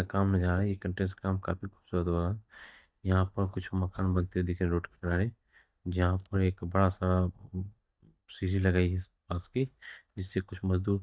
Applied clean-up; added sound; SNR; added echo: neural mask model DeepFilterNet 3.